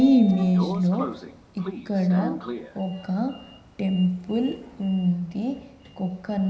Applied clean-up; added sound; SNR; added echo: none; Sliding door; 14 dB; reverberation time 0.9 s.